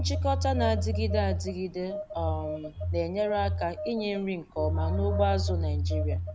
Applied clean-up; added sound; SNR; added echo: none; Telephone; -1 dB; none.